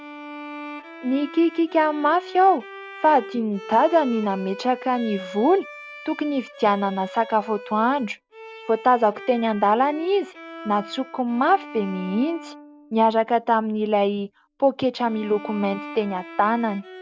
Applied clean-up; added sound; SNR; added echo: none; Bowed string instrument; 16 dB; none.